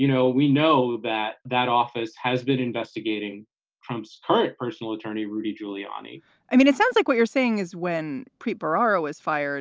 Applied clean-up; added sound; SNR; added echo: none; none; none; none.